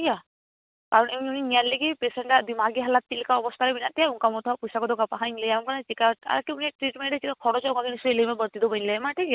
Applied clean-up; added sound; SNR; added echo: none; none; none; none.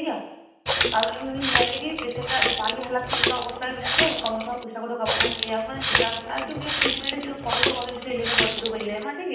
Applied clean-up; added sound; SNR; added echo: none; Water tap, faucet; -3 dB; reverberation time 0.8 s.